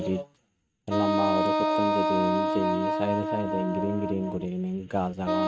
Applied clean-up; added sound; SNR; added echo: neural mask model RNNoise.